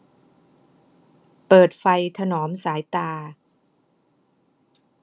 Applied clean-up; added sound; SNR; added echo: none; none; none; none.